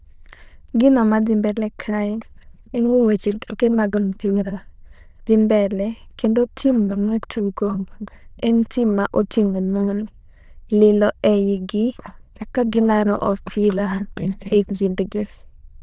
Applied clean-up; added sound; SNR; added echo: neural diffusion model UNIVERSE++.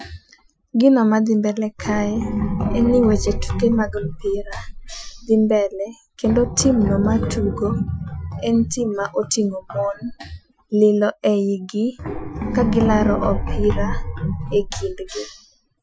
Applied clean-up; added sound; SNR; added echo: classical method Wiener filter.